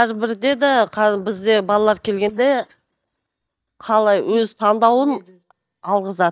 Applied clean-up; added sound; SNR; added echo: neural mask model DeepFilterNet 3.